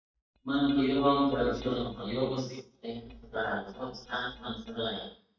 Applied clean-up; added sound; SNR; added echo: neural mask model DeepFilterNet 3.